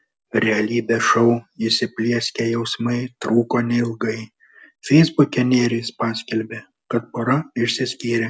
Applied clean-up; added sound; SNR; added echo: none; none; none; none.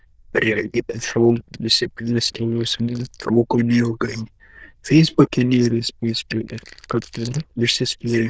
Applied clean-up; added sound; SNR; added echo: neural diffusion model UNIVERSE++.